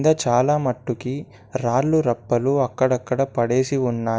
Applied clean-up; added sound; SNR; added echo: none; none; none; none.